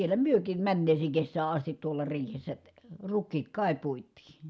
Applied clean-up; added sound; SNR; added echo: none; none; none; none.